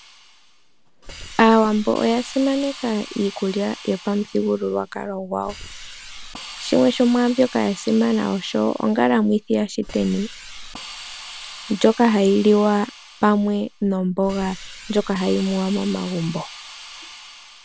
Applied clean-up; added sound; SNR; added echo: none; Hiss; 17 dB; none.